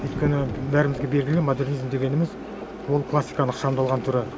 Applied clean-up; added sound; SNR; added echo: none; none; none; none.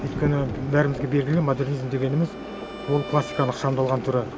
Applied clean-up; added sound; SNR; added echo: none; Bowed string instrument; 20 dB; none.